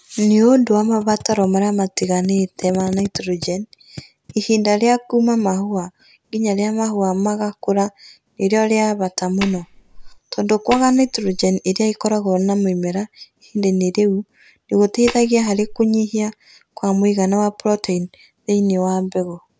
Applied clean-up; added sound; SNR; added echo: none; Tap; 14 dB; none.